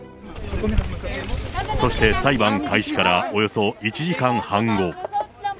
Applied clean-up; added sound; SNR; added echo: none; none; none; none.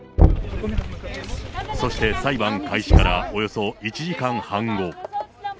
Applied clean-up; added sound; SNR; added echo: none; Knock; -2 dB; none.